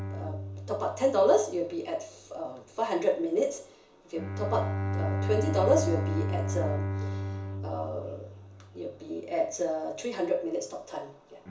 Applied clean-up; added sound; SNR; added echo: none; Bowed string instrument; 4 dB; reverberation time 0.7 s.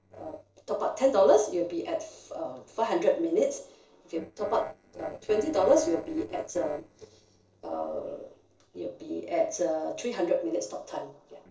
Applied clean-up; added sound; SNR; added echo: neural separator model SepFormer DNS4.